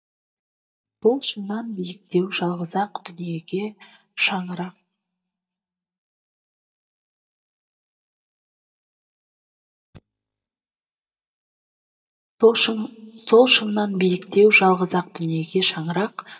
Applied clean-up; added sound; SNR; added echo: neural mask model DeepFilterNet 3.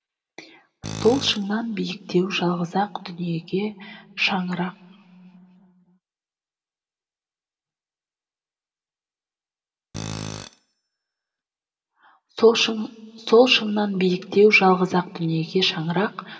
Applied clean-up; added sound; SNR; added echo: none; Tools; 12 dB; reverberation time 2.3 s.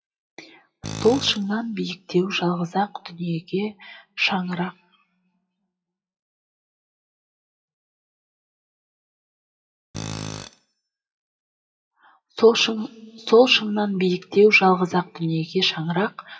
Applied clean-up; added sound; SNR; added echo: classical method WPE with log-MMSE.